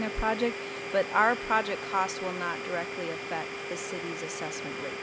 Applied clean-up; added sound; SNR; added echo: none; Domestic sounds, home sounds; 6 dB; none.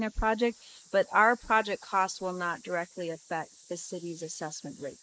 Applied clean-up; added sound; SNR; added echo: neural mask model Resemble Enhance denoiser.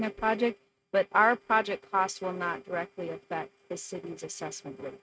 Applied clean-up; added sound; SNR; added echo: neural mask model RNNoise.